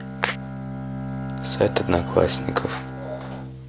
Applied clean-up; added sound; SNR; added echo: none; Bowed string instrument; 6 dB; none.